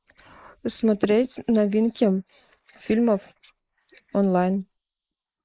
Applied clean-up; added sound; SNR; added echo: neural mask model Resemble Enhance denoiser.